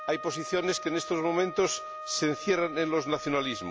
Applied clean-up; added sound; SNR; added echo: none; Wind instrument, woodwind instrument; 11 dB; none.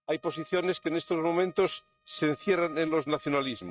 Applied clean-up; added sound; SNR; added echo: neural mask model RNNoise.